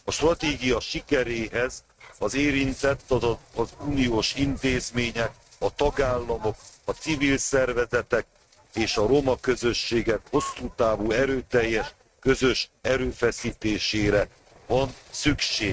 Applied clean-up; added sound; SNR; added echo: neural mask model RNNoise.